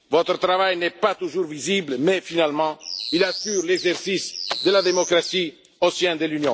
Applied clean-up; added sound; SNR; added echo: none; Bird; 9 dB; none.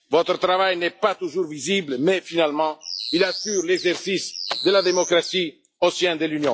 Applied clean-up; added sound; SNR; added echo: classical method log-MMSE.